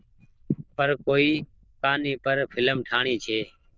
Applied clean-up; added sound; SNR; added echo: neural diffusion model UNIVERSE++.